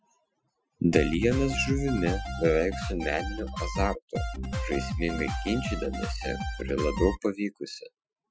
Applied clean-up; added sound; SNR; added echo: classical method Wiener filter.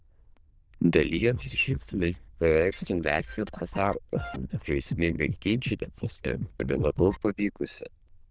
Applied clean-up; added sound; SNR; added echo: neural diffusion model UNIVERSE++.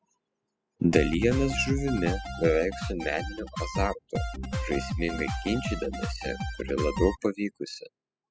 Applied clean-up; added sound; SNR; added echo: classical method spectral subtraction.